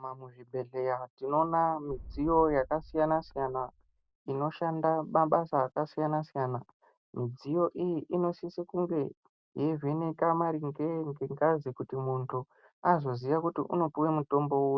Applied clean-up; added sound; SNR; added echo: none; Boom; 16 dB; none.